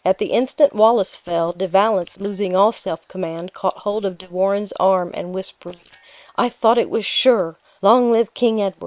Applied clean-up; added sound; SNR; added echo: neural separator model SepFormer WHAM!.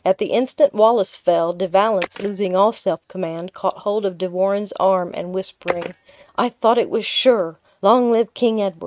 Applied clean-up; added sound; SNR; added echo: neural mask model RNNoise.